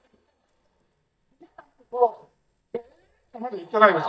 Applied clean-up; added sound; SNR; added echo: neural mask model DeepFilterNet 3.